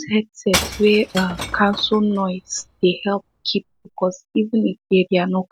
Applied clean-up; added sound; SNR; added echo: none; Shatter / Crushing; 11 dB; none.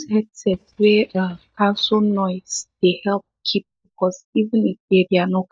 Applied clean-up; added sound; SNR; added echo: neural mask model DeepFilterNet 3.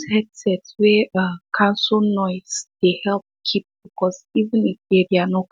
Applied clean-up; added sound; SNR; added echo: none; none; none; none.